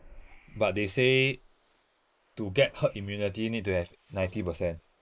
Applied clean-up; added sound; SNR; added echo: neural mask model Resemble Enhance denoiser.